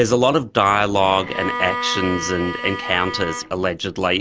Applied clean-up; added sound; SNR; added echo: none; Bowed string instrument; 8 dB; none.